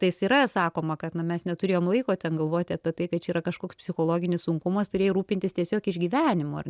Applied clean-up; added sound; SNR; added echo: none; none; none; none.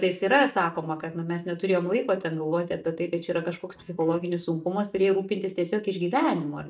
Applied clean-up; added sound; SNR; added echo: neural mask model DeepFilterNet 3.